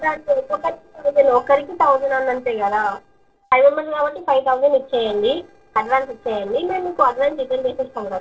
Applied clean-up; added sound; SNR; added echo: neural separator model SepFormer DNS4.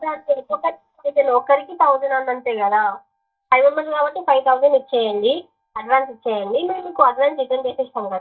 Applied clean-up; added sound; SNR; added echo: neural mask model DeepFilterNet 3.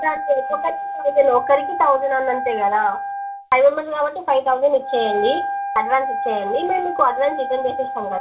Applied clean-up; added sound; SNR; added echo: none; Wind instrument, woodwind instrument; 6 dB; reverberation time 0.2 s.